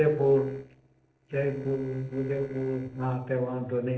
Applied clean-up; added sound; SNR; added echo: neural separator model SepFormer DNS4.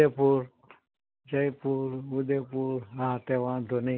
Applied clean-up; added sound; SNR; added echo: none; none; none; none.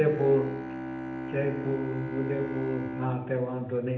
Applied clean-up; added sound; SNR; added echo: none; Bowed string instrument; 7 dB; reverberation time 0.8 s.